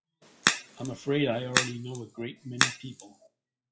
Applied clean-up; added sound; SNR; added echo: classical method WPE with log-MMSE.